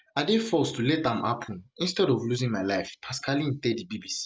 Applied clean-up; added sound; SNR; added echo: none; none; none; none.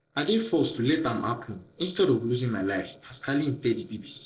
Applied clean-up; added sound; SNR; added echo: neural separator model SepFormer DNS4.